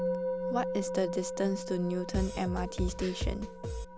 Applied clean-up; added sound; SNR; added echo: none; Musical instrument + Drum kit; 1 dB; none.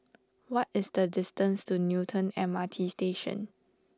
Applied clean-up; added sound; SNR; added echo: none; none; none; none.